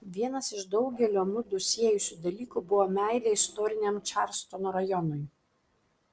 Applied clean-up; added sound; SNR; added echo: neural separator model SepFormer DNS4.